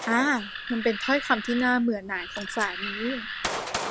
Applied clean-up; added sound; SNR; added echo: none; Gunshot, gunfire + Animal; 7 dB; none.